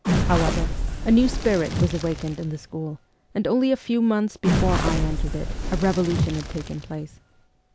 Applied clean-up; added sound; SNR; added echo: none; Crackle; 1 dB; none.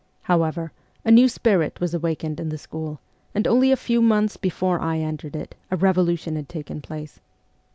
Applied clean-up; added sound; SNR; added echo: none; none; none; none.